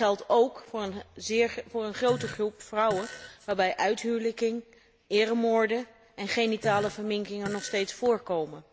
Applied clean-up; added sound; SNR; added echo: none; Fart; 15 dB; none.